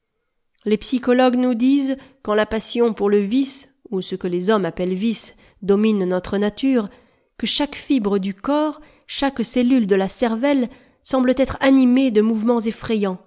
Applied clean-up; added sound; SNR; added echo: none; none; none; none.